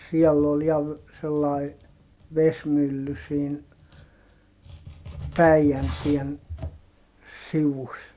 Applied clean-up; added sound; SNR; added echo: none; none; none; none.